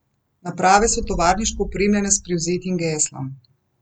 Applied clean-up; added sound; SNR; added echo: none; Boom; 11 dB; none.